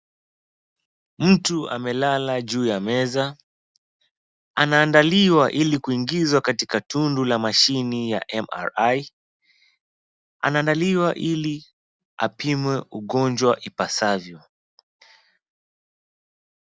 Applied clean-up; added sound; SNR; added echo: none; none; none; none.